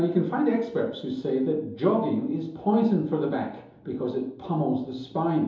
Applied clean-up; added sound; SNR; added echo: none; none; none; reverberation time 2.8 s.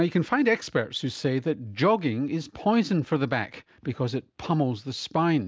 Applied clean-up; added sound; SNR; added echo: none; none; none; none.